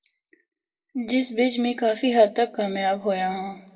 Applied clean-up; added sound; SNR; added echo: none; none; none; reverberation time 1.2 s.